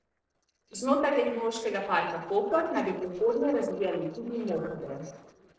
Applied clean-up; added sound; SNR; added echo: neural separator model SepFormer DNS4.